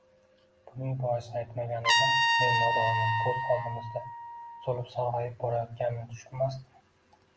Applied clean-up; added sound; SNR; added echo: none; Trumpet; -2 dB; none.